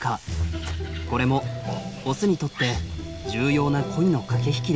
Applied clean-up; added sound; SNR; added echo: none; none; none; none.